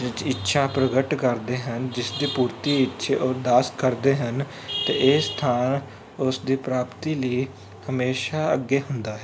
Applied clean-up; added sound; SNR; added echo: none; none; none; none.